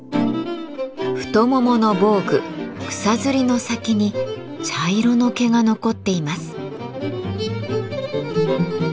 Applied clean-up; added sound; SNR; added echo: none; none; none; none.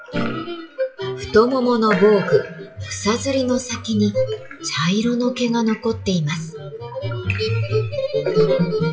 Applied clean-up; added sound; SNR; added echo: classical method WPE with log-MMSE.